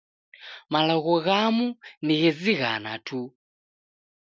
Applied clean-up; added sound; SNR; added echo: none; none; none; none.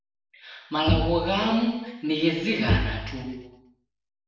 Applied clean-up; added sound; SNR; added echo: none; Bowed string instrument; 2 dB; reverberation time 1.0 s.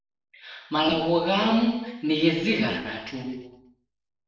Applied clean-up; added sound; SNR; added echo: neural separator model SepFormer DNS4.